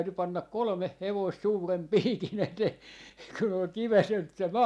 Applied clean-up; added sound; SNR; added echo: none; none; none; none.